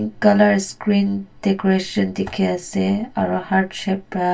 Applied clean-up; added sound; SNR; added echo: none; none; none; reverberation time 0.1 s.